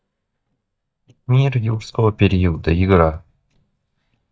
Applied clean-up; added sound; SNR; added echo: neural mask model DeepFilterNet 3.